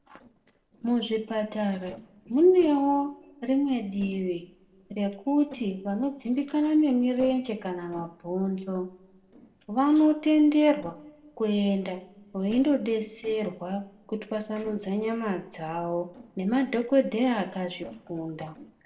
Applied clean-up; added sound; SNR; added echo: neural separator model SepFormer DNS4.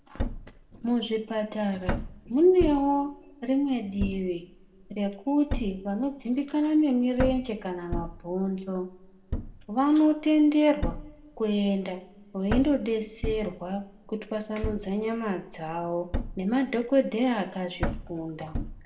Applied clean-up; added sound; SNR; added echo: none; Thump, thud; 9 dB; reverberation time 0.7 s.